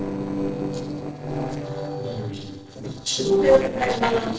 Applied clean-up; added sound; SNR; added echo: neural separator model SepFormer DNS4.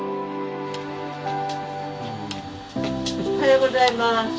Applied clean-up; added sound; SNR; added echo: none; none; none; none.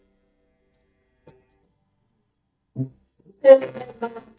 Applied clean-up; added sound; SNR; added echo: neural mask model DeepFilterNet 3.